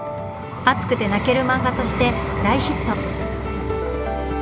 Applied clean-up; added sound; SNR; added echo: none; Vehicle; 4 dB; none.